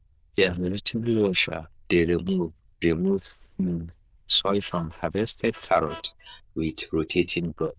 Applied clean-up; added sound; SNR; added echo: neural diffusion model UNIVERSE++.